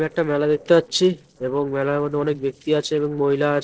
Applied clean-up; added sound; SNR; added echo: neural separator model SepFormer DNS4.